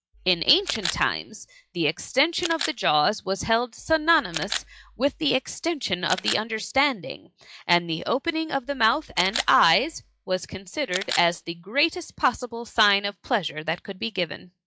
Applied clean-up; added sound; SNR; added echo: classical method log-MMSE.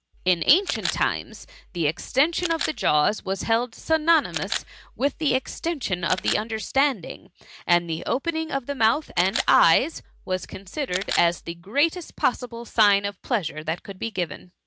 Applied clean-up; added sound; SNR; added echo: none; Camera; 11 dB; none.